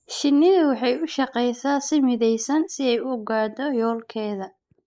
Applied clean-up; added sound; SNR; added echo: neural mask model Resemble Enhance denoiser.